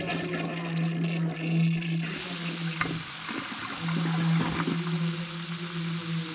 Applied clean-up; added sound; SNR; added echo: none; Toilet flush / Water tap, faucet; 5 dB; reverberation time 1.2 s.